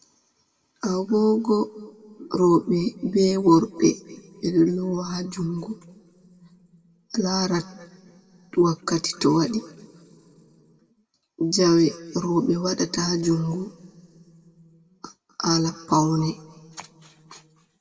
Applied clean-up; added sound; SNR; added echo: none; none; none; reverberation time 2.1 s.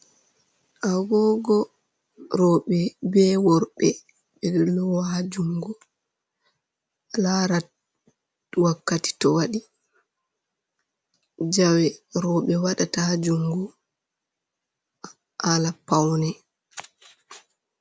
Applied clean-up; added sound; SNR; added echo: none; none; none; none.